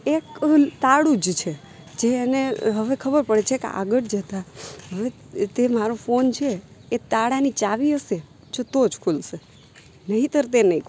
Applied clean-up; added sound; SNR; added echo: none; none; none; none.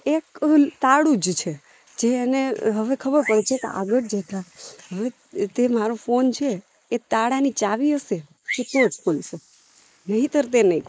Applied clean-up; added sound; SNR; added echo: neural mask model Resemble Enhance denoiser.